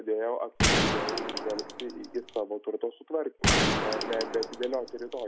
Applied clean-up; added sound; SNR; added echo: none; Gunshot, gunfire; -4 dB; none.